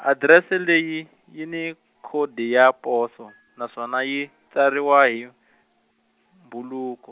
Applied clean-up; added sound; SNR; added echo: none; none; none; none.